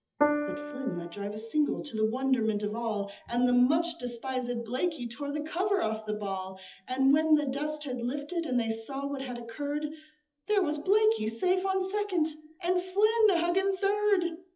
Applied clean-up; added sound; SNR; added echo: classical method WPE with log-MMSE.